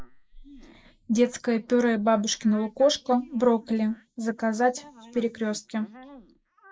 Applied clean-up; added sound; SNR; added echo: neural mask model Resemble Enhance denoiser.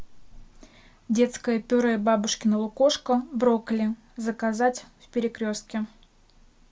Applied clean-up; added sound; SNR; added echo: none; none; none; none.